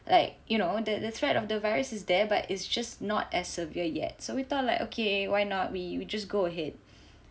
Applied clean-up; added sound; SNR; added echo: none; none; none; none.